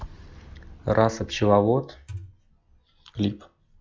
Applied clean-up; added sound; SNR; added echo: classical method log-MMSE.